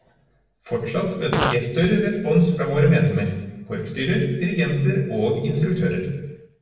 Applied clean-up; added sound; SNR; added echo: none; Fart; 8 dB; reverberation time 1.0 s.